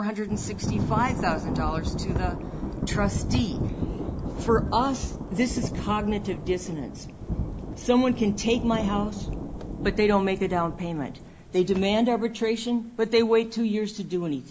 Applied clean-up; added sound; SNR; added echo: none; Thunder / Rain; 5 dB; none.